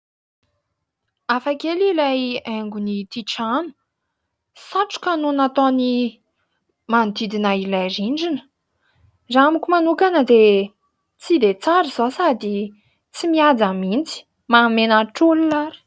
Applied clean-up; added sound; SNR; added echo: none; none; none; none.